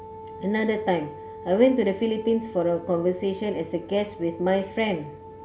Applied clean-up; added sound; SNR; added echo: none; Wind instrument, woodwind instrument; 16 dB; none.